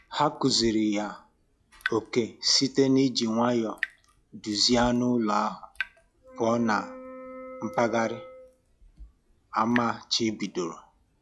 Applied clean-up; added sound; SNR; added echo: classical method log-MMSE.